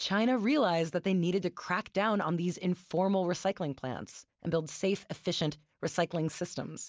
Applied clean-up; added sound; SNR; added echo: none; none; none; none.